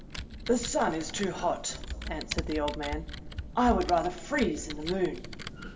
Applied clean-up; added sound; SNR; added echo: none; Computer keyboard; 7 dB; reverberation time 1.5 s.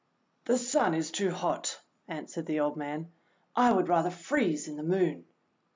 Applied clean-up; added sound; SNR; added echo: none; none; none; none.